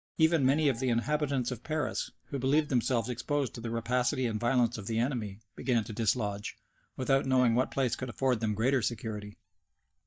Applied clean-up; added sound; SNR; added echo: neural mask model DeepFilterNet 3.